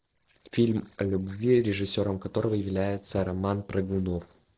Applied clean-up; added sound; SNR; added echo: neural separator model SepFormer DNS4.